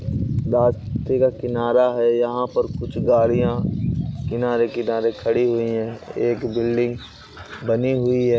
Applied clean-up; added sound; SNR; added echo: none; none; none; none.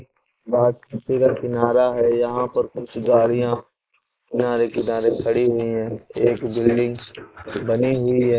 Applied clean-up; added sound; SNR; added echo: neural mask model Resemble Enhance denoiser.